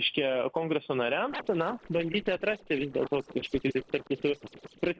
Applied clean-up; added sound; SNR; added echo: neural separator model SepFormer DNS4.